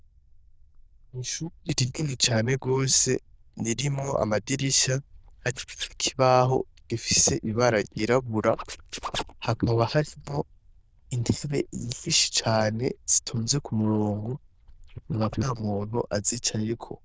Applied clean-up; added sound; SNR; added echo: neural diffusion model UNIVERSE++.